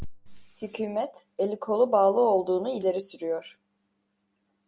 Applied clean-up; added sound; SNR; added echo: none; none; none; none.